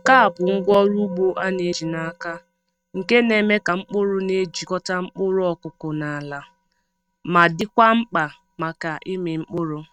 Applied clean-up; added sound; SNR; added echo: neural mask model RNNoise.